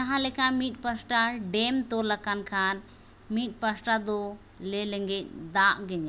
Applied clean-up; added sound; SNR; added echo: none; none; none; none.